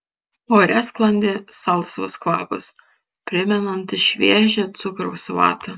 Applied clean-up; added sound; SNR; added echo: none; none; none; none.